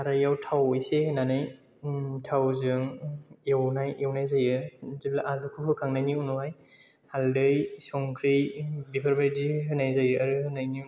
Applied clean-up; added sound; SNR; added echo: none; none; none; none.